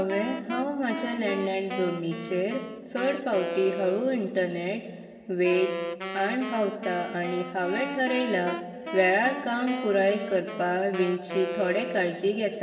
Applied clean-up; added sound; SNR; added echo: none; Wind instrument, woodwind instrument; 9 dB; reverberation time 2.4 s.